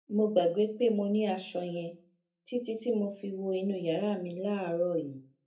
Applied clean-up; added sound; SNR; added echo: none; none; none; reverberation time 0.3 s.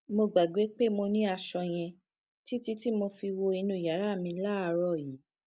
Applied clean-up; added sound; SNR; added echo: none; none; none; none.